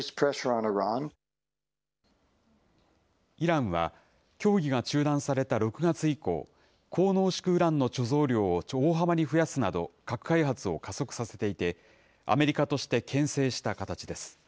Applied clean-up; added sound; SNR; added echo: none; none; none; none.